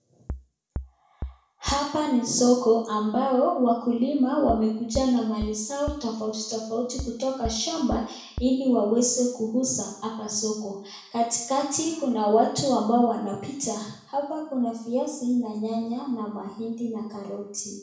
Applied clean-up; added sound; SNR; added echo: none; Bass drum; 12 dB; reverberation time 0.6 s.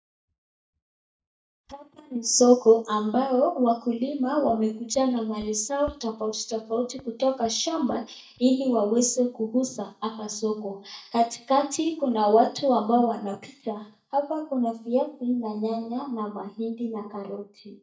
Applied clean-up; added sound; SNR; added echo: neural mask model DeepFilterNet 3.